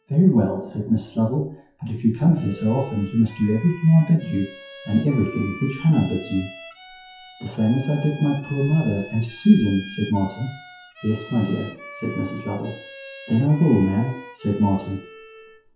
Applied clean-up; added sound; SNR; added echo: classical method WPE with log-MMSE.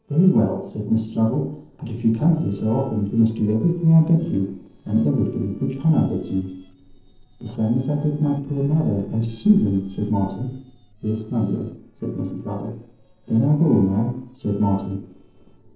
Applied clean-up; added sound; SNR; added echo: neural separator model SepFormer DNS4.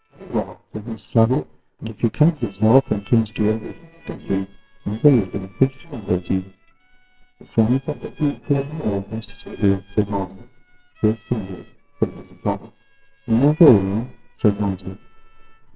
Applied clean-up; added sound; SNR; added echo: neural separator model SepFormer WHAMR!.